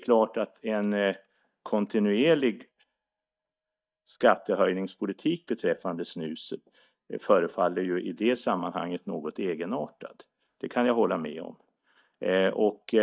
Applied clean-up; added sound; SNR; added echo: neural mask model DeepFilterNet 3.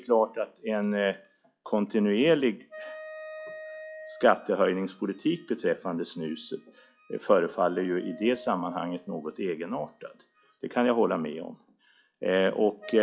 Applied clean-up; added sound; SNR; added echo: classical method log-MMSE.